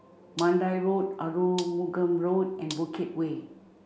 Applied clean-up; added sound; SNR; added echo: none; Gunshot, gunfire; 19 dB; none.